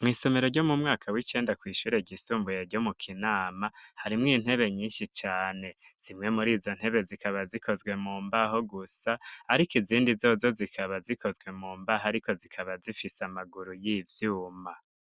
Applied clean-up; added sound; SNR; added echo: none; none; none; none.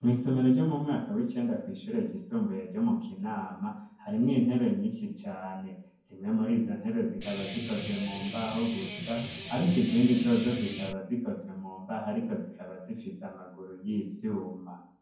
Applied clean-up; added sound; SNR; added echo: none; Guitar; 10 dB; reverberation time 0.9 s.